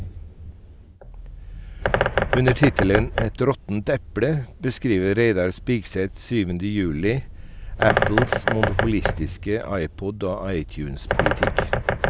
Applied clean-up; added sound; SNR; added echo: none; Bird; 2 dB; none.